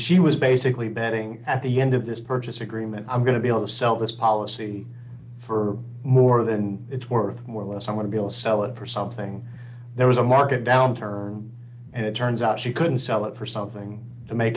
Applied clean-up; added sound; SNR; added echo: none; none; none; none.